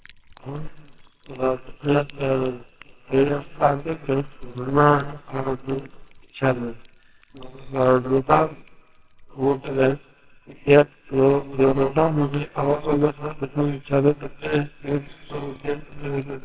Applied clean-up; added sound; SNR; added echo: neural separator model SepFormer WHAMR!.